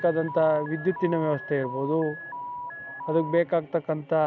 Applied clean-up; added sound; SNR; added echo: none; Alarm; 11 dB; none.